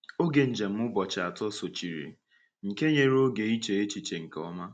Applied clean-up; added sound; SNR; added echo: none; none; none; none.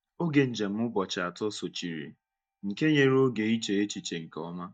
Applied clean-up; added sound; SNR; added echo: neural mask model DeepFilterNet 3.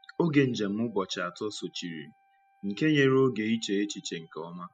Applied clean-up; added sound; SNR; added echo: classical method spectral subtraction.